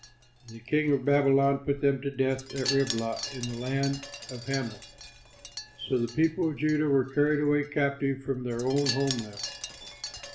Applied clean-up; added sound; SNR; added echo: none; Wind chime; 13 dB; reverberation time 0.4 s.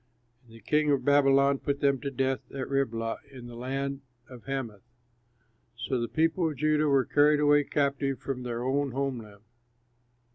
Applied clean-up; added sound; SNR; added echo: none; none; none; none.